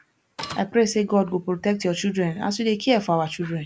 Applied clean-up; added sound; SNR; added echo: none; Printer; 10 dB; none.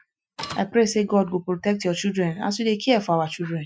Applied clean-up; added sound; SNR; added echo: classical method Wiener filter.